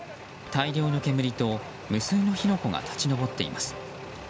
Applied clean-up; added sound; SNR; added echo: none; none; none; none.